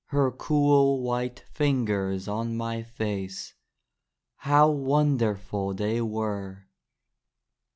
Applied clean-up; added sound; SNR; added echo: none; none; none; none.